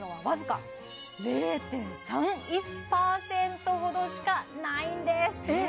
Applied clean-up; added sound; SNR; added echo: none; none; none; none.